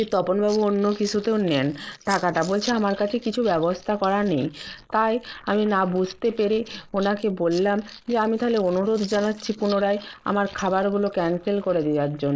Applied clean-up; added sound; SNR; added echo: neural mask model Resemble Enhance denoiser.